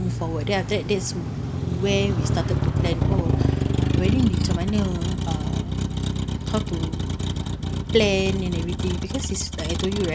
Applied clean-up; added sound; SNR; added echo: none; Motor vehicle (road); -3 dB; none.